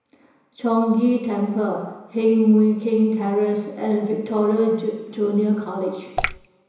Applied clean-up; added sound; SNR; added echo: none; Drip / Water; 4 dB; reverberation time 1.0 s.